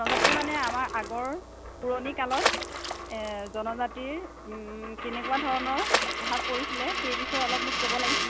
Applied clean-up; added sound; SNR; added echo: none; Coin (dropping) + Water / Splash, splatter; -2 dB; none.